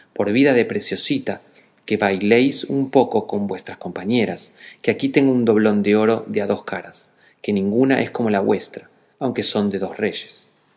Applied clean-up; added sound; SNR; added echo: none; none; none; none.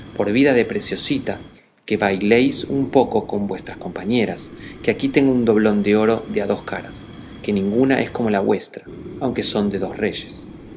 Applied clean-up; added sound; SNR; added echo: none; Fire; 16 dB; none.